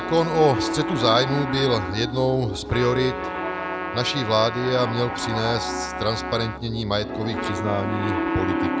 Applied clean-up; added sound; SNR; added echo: none; Piano + Trumpet; 4 dB; none.